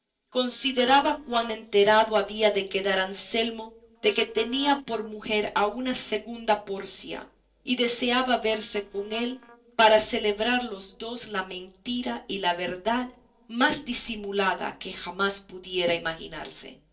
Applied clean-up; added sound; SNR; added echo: neural separator model SepFormer DNS4.